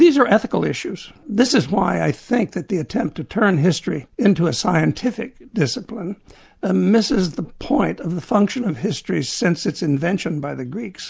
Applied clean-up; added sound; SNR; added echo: none; none; none; none.